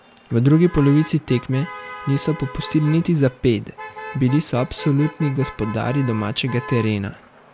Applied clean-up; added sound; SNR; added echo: none; Motor vehicle (road); 16 dB; none.